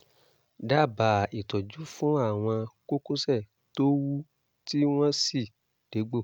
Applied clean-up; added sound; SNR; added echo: none; none; none; none.